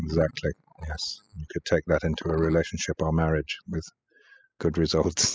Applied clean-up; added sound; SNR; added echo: classical method spectral subtraction.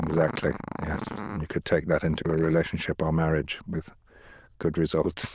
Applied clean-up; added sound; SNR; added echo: neural diffusion model UNIVERSE++.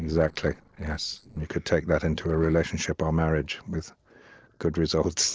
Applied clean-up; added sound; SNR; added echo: neural separator model SepFormer DNS4.